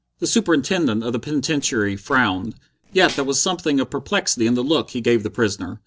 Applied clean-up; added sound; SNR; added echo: neural separator model SepFormer DNS4.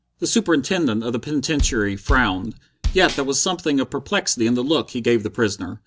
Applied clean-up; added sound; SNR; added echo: none; Bass drum; 5 dB; none.